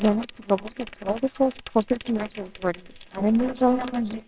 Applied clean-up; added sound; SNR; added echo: neural separator model SepFormer WHAMR!.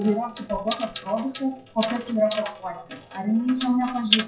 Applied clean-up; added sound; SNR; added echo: classical method WPE with log-MMSE.